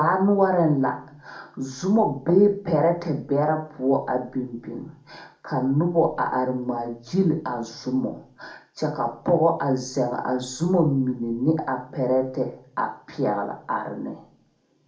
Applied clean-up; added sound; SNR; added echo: none; none; none; reverberation time 0.4 s.